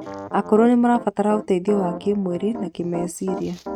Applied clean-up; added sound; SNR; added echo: neural mask model RNNoise.